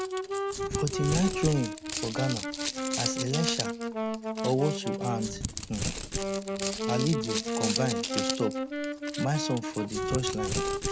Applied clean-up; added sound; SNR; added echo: none; Wind instrument, woodwind instrument + Crumpling, crinkling; -1 dB; none.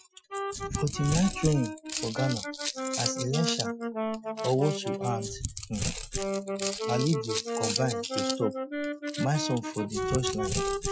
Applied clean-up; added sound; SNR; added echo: classical method Wiener filter.